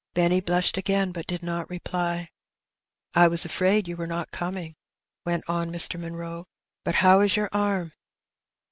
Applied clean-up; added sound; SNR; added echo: none; none; none; none.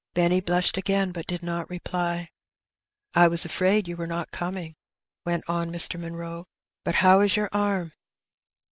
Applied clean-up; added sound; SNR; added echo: neural mask model Resemble Enhance denoiser.